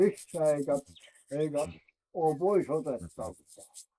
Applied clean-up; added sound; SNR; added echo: neural mask model Resemble Enhance denoiser.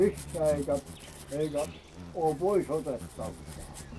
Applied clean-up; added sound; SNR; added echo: none; Domestic sounds, home sounds + Insect; 11 dB; none.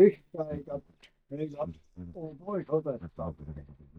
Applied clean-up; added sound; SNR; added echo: neural mask model DeepFilterNet 3.